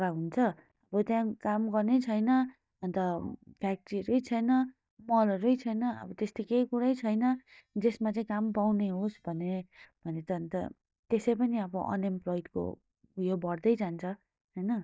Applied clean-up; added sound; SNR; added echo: neural mask model DeepFilterNet 3.